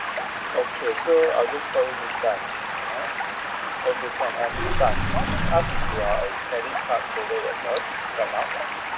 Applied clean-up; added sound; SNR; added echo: none; Stream + Sink (filling or washing) / Water; 0 dB; none.